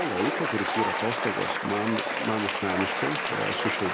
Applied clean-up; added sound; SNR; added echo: none; Applause / Cheering; -1 dB; none.